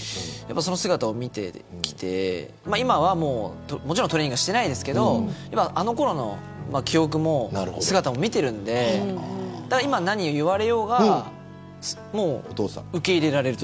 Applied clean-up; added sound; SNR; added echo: none; none; none; none.